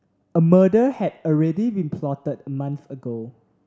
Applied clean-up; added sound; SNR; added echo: none; none; none; none.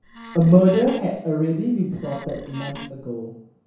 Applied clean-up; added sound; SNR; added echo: none; Wood; 18 dB; reverberation time 0.7 s.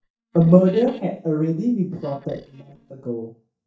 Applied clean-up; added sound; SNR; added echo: neural mask model DeepFilterNet 3.